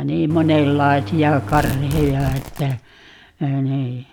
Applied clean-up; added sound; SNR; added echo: none; Engine + Tearing; 9 dB; none.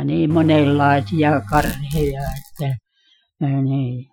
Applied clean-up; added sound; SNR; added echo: classical method Wiener filter.